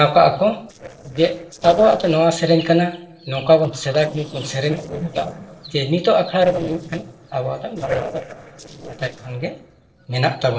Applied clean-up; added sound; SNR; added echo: neural separator model SepFormer DNS4.